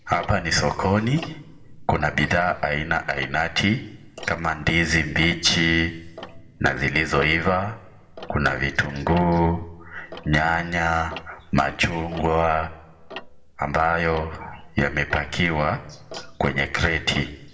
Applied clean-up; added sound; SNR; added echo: none; Tick-tock; 17 dB; reverberation time 0.7 s.